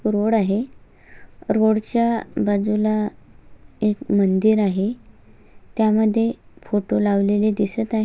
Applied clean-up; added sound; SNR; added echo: none; none; none; none.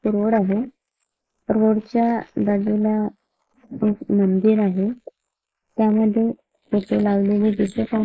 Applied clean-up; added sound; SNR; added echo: neural mask model Resemble Enhance denoiser.